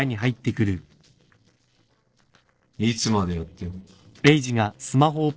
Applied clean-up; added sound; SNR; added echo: neural separator model SepFormer DNS4.